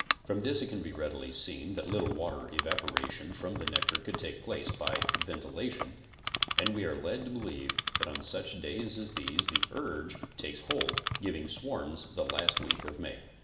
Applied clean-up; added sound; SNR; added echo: none; Clock; -4 dB; reverberation time 0.9 s.